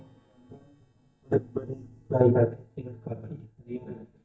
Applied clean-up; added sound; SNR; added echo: neural mask model DeepFilterNet 3.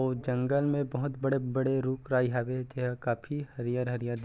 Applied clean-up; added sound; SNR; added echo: none; none; none; none.